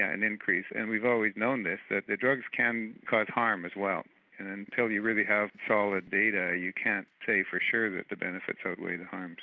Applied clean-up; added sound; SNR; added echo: none; none; none; none.